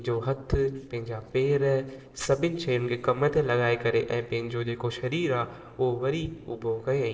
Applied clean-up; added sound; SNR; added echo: neural separator model SepFormer DNS4.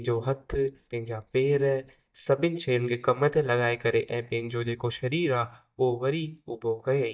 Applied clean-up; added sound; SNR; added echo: neural mask model DeepFilterNet 3.